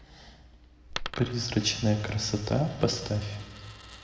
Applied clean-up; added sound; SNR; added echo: none; Coin (dropping); 14 dB; reverberation time 1.3 s.